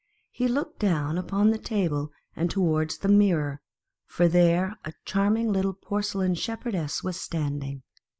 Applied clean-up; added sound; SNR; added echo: neural mask model Resemble Enhance denoiser.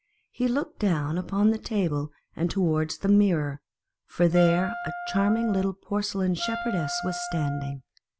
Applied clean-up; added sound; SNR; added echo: none; Wind instrument, woodwind instrument; 9 dB; none.